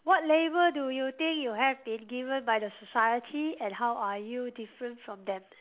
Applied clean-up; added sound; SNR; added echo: none; none; none; none.